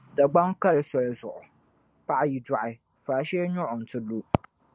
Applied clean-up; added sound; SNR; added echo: none; none; none; none.